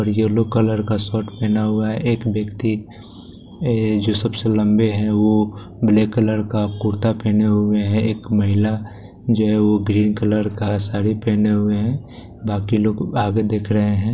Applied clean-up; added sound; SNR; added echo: none; none; none; none.